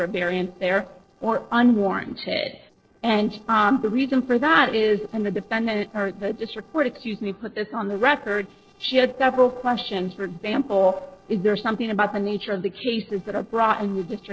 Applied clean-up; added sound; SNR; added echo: neural separator model SepFormer DNS4.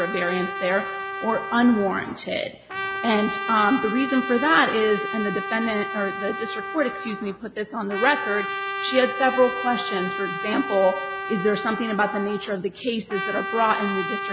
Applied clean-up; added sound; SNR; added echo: none; Trumpet; 6 dB; none.